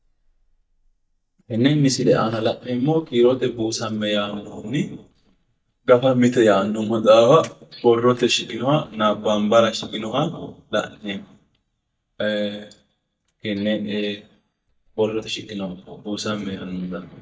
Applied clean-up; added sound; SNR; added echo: neural mask model DeepFilterNet 3.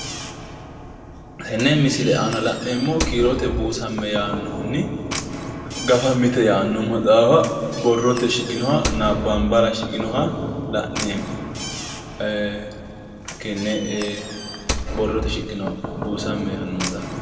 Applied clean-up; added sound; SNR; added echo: none; Knock / Slam; 8 dB; reverberation time 1.8 s.